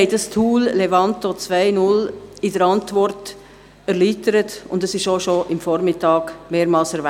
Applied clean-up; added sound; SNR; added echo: none; none; none; none.